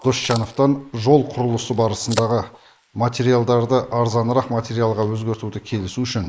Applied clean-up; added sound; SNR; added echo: neural mask model Resemble Enhance denoiser.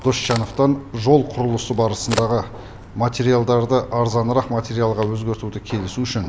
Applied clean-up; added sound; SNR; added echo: none; Crack; 17 dB; none.